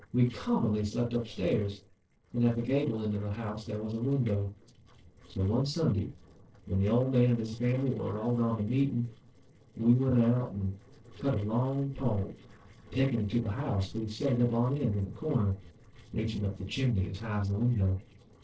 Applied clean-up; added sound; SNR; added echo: neural separator model SepFormer DNS4.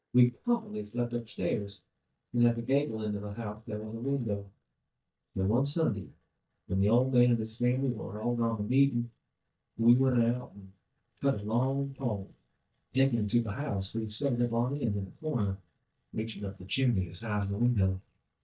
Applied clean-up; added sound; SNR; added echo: neural mask model DeepFilterNet 3.